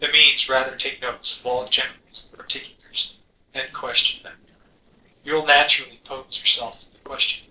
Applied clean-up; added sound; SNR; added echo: neural separator model SepFormer DNS4.